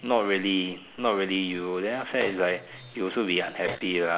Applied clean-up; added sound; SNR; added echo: none; none; none; none.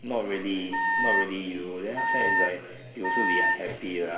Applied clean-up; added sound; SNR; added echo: none; Wind instrument, woodwind instrument; -4 dB; reverberation time 2.0 s.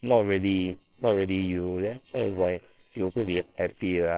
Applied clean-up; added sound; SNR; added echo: neural separator model SepFormer WHAMR!.